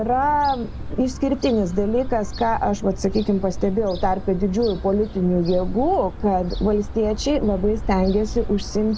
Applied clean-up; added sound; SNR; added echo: none; Gull, seagull / Fowl; 8 dB; none.